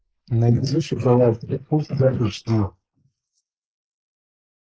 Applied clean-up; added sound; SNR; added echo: neural mask model Resemble Enhance denoiser.